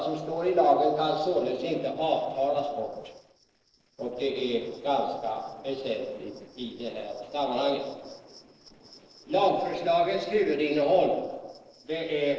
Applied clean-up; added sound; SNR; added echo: neural separator model SepFormer DNS4.